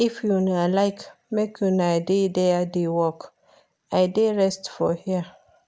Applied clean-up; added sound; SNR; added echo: none; none; none; none.